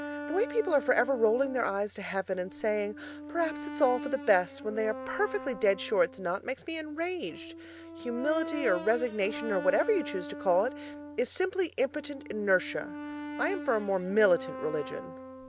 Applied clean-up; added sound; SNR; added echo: none; Brass instrument; 11 dB; none.